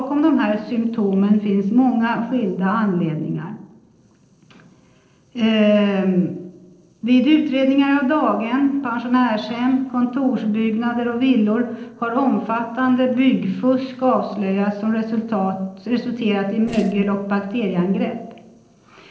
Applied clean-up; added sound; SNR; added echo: neural separator model SepFormer DNS4.